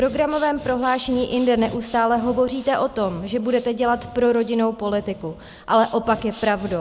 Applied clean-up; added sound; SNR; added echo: none; Breathing; 19 dB; none.